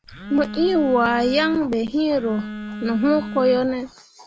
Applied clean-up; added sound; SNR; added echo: none; Telephone; 12 dB; none.